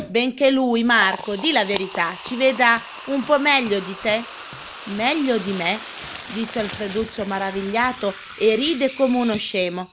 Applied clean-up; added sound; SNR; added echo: none; Liquid; 14 dB; none.